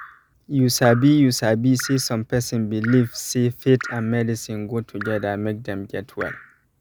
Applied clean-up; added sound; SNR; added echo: none; Drip; 17 dB; none.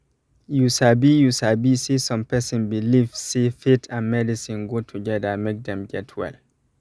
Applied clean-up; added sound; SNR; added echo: none; none; none; none.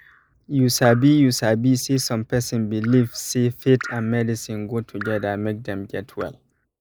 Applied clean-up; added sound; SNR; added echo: neural mask model Resemble Enhance denoiser.